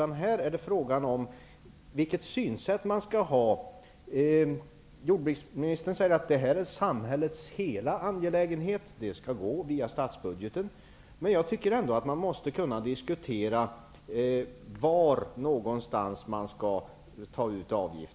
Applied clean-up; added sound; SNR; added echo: none; none; none; none.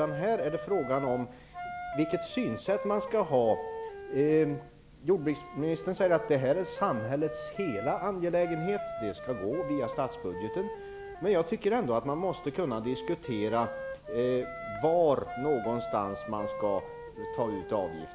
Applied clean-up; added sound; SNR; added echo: none; Wind instrument, woodwind instrument; 10 dB; none.